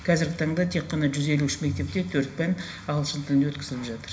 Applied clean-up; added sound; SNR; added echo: none; none; none; reverberation time 0.4 s.